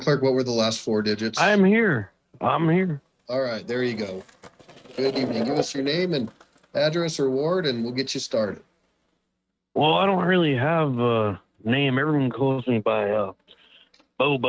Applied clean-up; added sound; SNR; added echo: neural mask model RNNoise.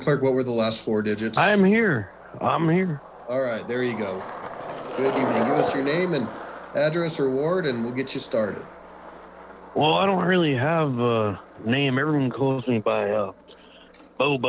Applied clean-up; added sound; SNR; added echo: none; Skateboard; 11 dB; none.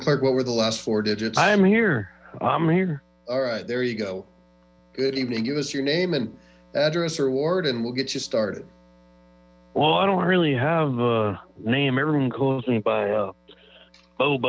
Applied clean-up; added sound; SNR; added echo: none; none; none; none.